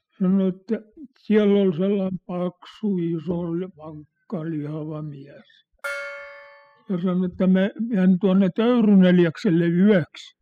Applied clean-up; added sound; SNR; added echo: classical method spectral subtraction.